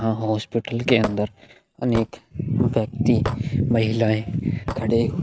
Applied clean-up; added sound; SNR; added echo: neural mask model RNNoise.